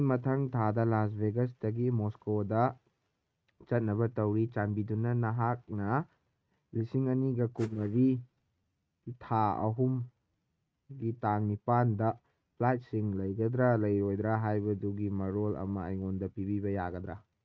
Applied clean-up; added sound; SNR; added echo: neural mask model RNNoise.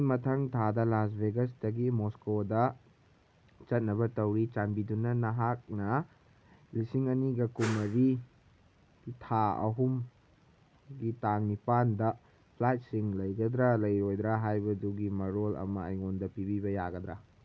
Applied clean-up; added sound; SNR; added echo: none; Whoosh, swoosh, swish; 11 dB; none.